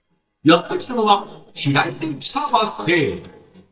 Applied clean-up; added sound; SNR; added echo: neural mask model DeepFilterNet 3.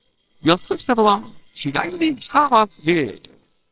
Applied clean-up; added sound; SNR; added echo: neural separator model SepFormer WHAMR!.